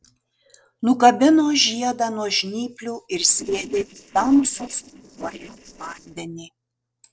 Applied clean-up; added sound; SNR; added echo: neural separator model SepFormer DNS4.